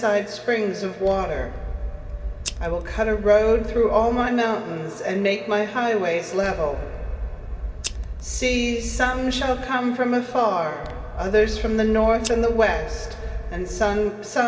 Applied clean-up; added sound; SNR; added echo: none; Scissors; 8 dB; reverberation time 0.7 s.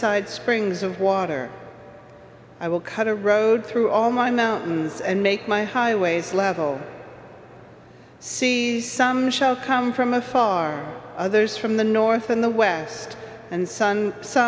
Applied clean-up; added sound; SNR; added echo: none; none; none; none.